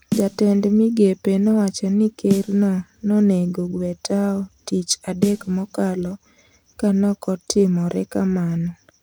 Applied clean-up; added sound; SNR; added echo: none; Snare drum; 14 dB; none.